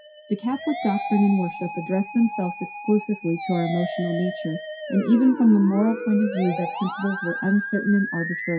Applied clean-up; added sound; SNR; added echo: classical method WPE with log-MMSE.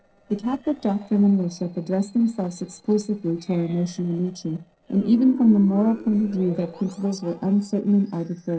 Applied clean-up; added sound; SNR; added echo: neural separator model SepFormer DNS4.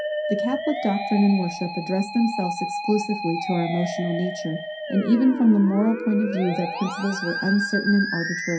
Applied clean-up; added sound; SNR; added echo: none; Musical instrument; 6 dB; reverberation time 0.3 s.